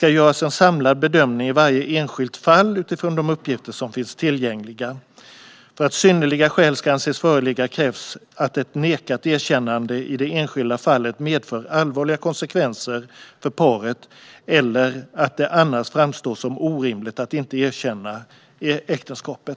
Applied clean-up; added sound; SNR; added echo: none; none; none; none.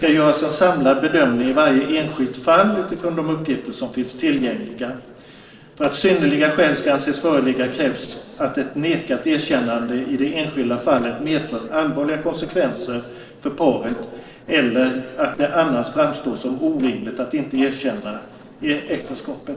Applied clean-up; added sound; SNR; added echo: neural separator model SepFormer DNS4.